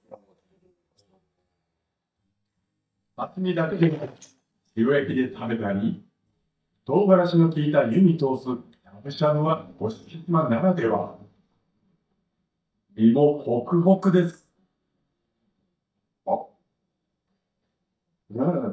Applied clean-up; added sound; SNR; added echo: neural mask model DeepFilterNet 3.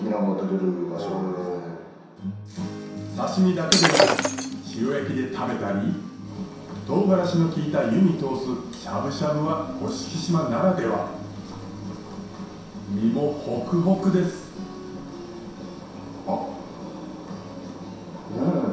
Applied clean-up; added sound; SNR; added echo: none; Shatter; -3 dB; reverberation time 0.7 s.